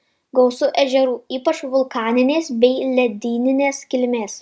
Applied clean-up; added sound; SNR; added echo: none; none; none; none.